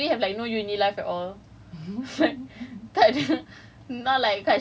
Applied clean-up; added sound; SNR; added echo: none; none; none; none.